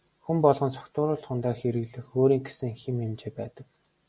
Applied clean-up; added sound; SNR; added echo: none; none; none; none.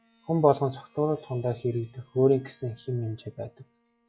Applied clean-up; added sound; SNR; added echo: classical method log-MMSE.